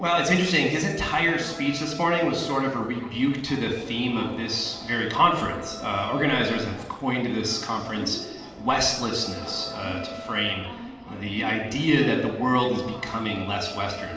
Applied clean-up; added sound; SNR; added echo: none; Wind instrument, woodwind instrument; 18 dB; reverberation time 1.1 s.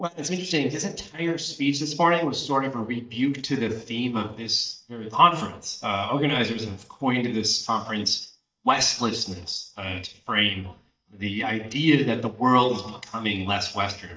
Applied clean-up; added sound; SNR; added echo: neural mask model DeepFilterNet 3.